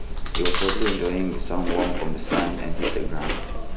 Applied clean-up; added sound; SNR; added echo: none; Chewing, mastication; -5 dB; none.